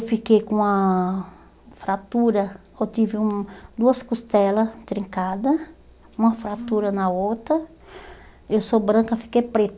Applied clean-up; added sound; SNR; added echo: none; none; none; none.